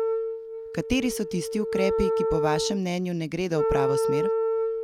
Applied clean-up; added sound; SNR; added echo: none; Wind instrument, woodwind instrument; -2 dB; none.